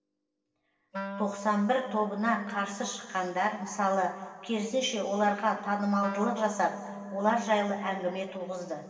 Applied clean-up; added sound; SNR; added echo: neural separator model SepFormer DNS4.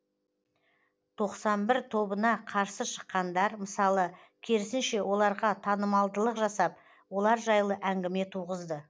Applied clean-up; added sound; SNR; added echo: none; none; none; none.